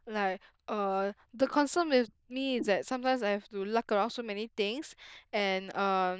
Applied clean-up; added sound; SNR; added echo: neural diffusion model UNIVERSE++.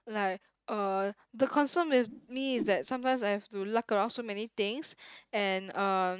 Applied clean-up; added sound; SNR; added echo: neural mask model RNNoise.